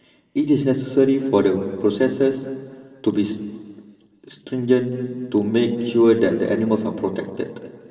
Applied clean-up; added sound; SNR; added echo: none; none; none; reverberation time 2.0 s.